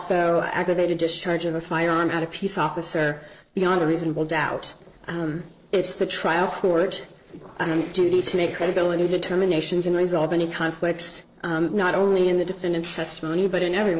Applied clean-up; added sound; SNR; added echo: neural separator model SepFormer DNS4.